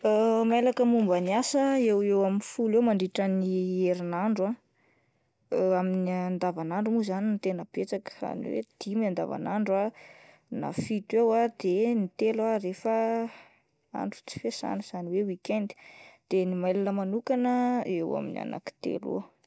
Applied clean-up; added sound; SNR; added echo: none; none; none; none.